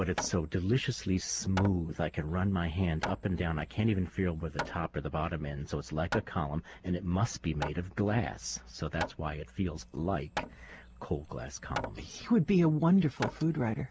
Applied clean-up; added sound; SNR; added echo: none; Hammer; 12 dB; none.